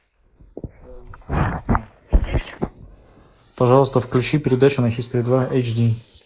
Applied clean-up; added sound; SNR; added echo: neural mask model Resemble Enhance denoiser.